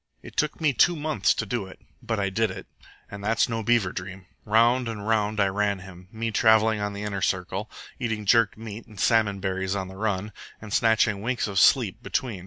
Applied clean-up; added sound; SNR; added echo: none; none; none; none.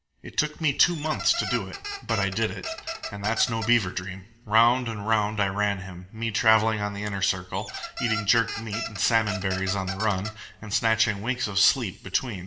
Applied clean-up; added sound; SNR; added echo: none; Squeak; 9 dB; reverberation time 0.7 s.